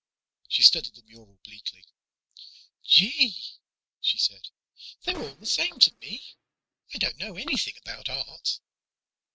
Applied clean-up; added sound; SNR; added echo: neural mask model RNNoise.